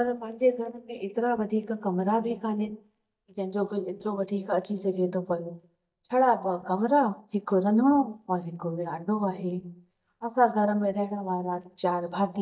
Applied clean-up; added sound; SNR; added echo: neural mask model DeepFilterNet 3.